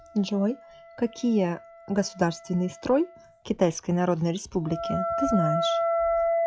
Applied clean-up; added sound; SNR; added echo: classical method log-MMSE.